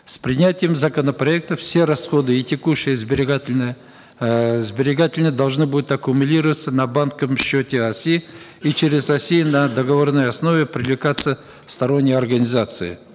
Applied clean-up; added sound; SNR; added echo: none; Shatter; 14 dB; none.